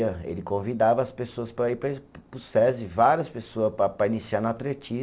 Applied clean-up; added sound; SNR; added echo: none; none; none; none.